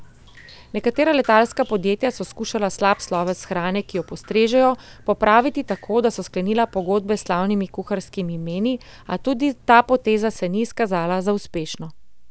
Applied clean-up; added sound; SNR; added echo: none; Drip; 19 dB; none.